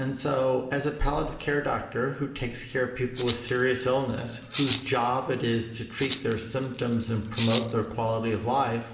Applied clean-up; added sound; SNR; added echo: none; Rattle (instrument); 4 dB; reverberation time 1.0 s.